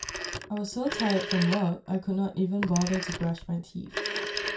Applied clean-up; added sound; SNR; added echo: none; Telephone; 6 dB; reverberation time 0.2 s.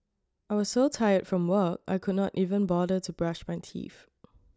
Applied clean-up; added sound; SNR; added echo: none; none; none; none.